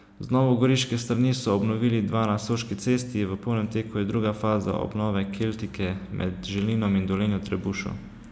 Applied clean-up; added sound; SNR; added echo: none; none; none; none.